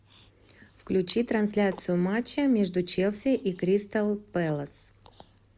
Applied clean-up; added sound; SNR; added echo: none; none; none; none.